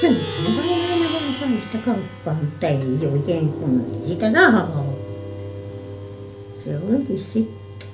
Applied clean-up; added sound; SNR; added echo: none; Plucked string instrument; 11 dB; reverberation time 0.3 s.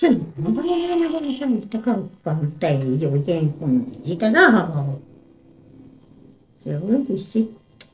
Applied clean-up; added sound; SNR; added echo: neural separator model SepFormer DNS4.